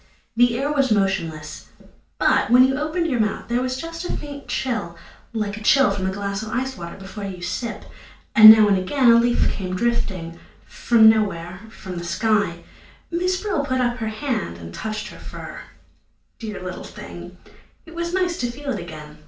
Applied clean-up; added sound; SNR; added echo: none; none; none; reverberation time 0.3 s.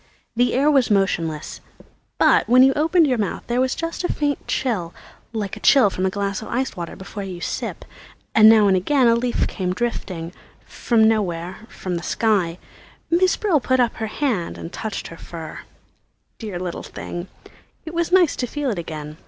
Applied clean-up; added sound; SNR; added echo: none; none; none; none.